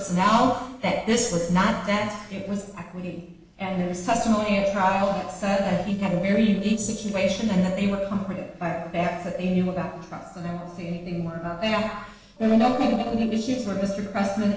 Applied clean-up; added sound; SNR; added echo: neural separator model SepFormer DNS4.